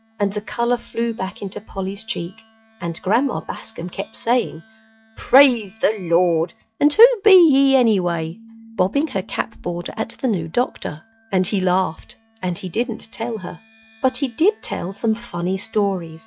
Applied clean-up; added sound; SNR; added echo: classical method log-MMSE.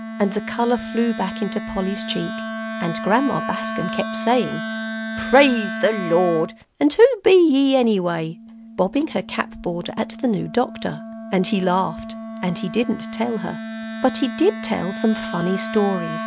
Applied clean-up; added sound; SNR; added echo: none; Wind instrument, woodwind instrument; 9 dB; none.